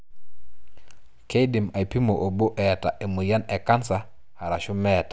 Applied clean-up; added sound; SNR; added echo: none; none; none; none.